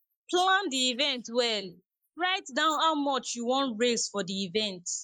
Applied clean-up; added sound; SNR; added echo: neural mask model Resemble Enhance denoiser.